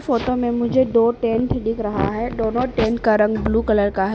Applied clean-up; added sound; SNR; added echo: none; Bowed string instrument; 19 dB; none.